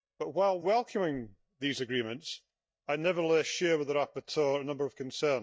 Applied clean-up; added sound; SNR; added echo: neural mask model DeepFilterNet 3.